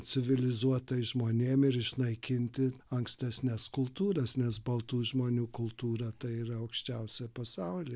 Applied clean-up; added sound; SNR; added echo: none; none; none; none.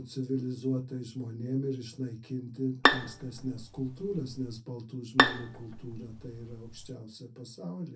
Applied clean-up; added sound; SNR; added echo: none; Bowed string instrument; -5 dB; reverberation time 0.3 s.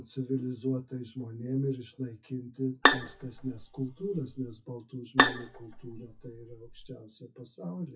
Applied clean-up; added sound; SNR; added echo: classical method WPE with log-MMSE.